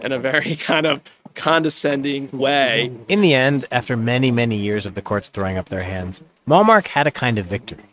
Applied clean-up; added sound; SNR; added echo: neural mask model RNNoise.